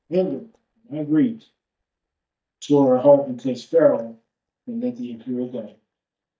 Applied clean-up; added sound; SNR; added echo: neural mask model DeepFilterNet 3.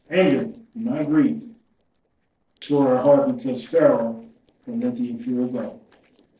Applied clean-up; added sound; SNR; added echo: neural separator model SepFormer DNS4.